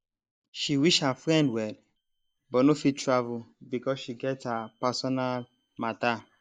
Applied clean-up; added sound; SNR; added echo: neural mask model DeepFilterNet 3.